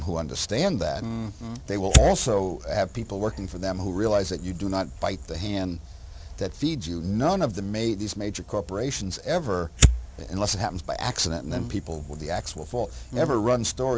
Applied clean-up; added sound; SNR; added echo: none; Fire; 1 dB; none.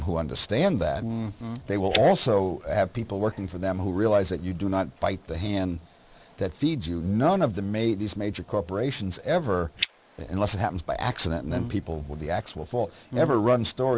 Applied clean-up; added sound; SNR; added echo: neural mask model Resemble Enhance denoiser.